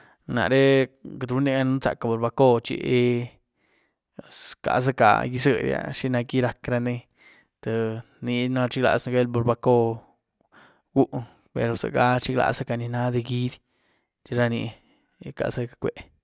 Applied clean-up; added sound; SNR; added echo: none; none; none; none.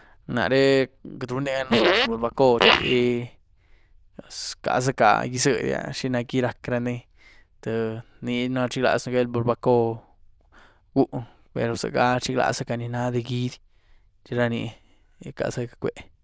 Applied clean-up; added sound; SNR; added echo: neural diffusion model UNIVERSE++.